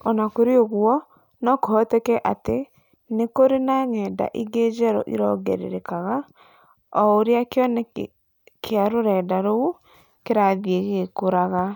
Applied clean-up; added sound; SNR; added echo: none; none; none; none.